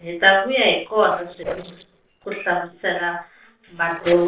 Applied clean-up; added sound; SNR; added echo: neural separator model SepFormer DNS4.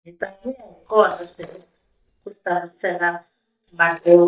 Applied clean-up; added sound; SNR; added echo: neural mask model DeepFilterNet 3.